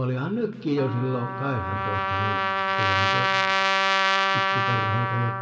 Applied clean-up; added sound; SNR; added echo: none; Trumpet; -4 dB; reverberation time 1.6 s.